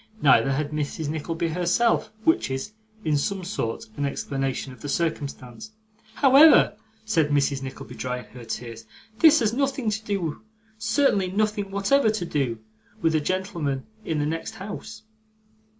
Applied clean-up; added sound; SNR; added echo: none; none; none; none.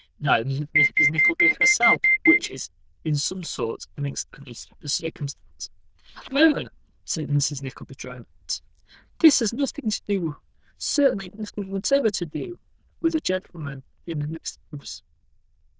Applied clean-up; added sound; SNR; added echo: neural diffusion model UNIVERSE++.